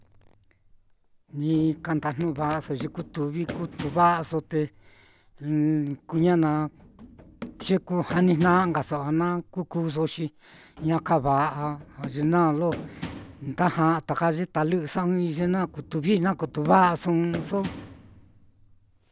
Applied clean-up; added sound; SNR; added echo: none; Run; 17 dB; none.